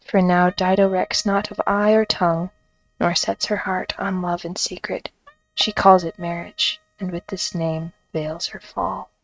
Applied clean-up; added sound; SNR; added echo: neural mask model RNNoise.